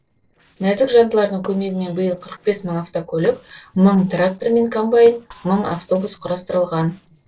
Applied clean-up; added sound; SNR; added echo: neural separator model SepFormer DNS4.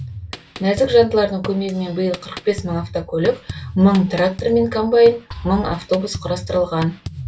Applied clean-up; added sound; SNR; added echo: none; Drum kit; 14 dB; reverberation time 0.2 s.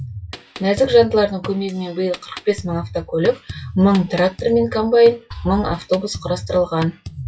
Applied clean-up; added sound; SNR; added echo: classical method WPE with log-MMSE.